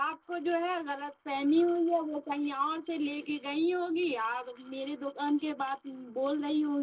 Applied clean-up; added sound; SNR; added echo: neural separator model SepFormer DNS4.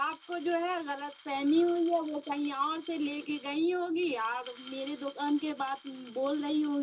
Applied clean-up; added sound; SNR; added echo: none; Glass; 12 dB; reverberation time 0.2 s.